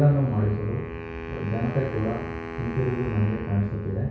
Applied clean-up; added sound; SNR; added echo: none; Wind instrument, woodwind instrument; 11 dB; reverberation time 0.6 s.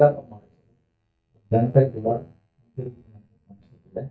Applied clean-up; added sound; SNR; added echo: neural mask model DeepFilterNet 3.